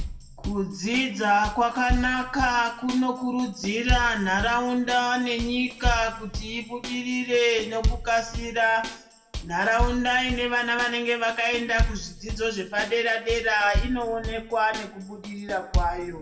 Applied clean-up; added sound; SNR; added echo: none; Drum kit; 6 dB; reverberation time 0.6 s.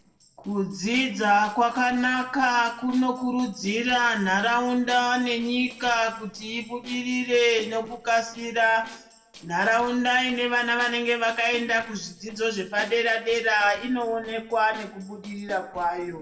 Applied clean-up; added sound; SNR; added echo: neural separator model SepFormer DNS4.